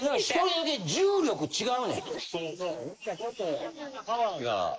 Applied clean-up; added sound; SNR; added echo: neural mask model Resemble Enhance denoiser.